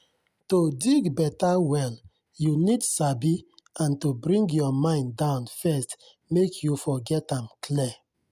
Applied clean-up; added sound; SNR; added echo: none; none; none; none.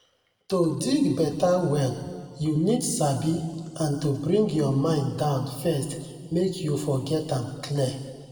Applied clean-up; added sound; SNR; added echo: none; none; none; reverberation time 1.9 s.